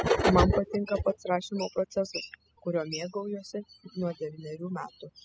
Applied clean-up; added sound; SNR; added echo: classical method spectral subtraction.